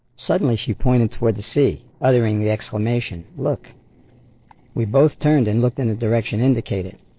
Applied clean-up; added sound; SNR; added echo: neural separator model SepFormer DNS4.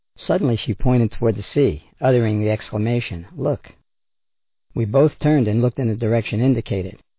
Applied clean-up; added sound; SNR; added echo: none; none; none; none.